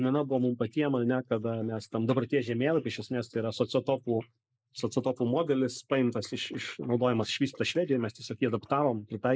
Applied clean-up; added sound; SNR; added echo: neural mask model Resemble Enhance denoiser.